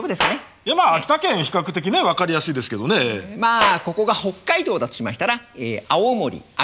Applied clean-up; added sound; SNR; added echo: none; Clapping; 12 dB; none.